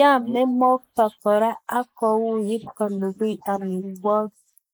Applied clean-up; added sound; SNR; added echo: neural mask model Resemble Enhance denoiser.